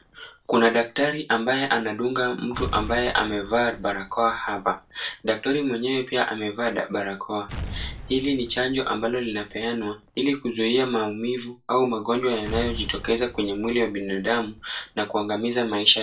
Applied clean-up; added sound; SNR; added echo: none; Explosion; 16 dB; reverberation time 0.2 s.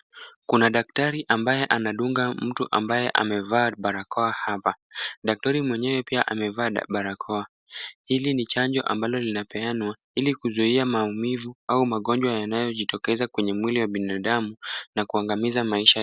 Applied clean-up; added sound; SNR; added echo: none; none; none; none.